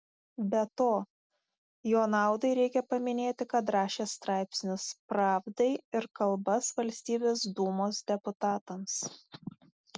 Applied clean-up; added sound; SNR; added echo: none; none; none; none.